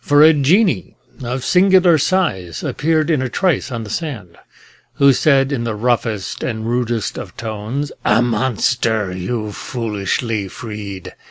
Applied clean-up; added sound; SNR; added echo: none; none; none; none.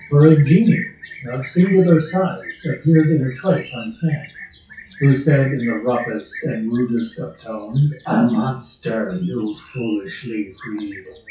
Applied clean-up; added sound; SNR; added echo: classical method WPE with log-MMSE.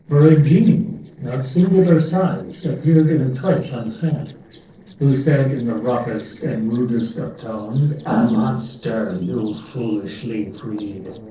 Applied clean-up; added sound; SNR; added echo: neural separator model SepFormer DNS4.